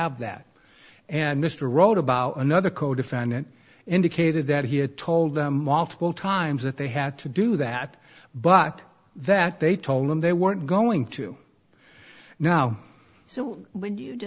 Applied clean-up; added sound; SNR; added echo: none; none; none; none.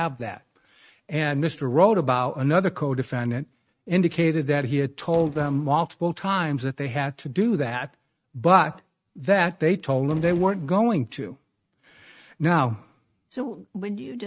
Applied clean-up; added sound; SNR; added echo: neural mask model RNNoise.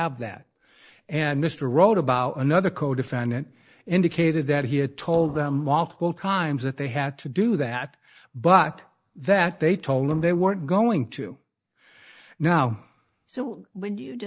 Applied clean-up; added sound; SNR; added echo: neural mask model DeepFilterNet 3.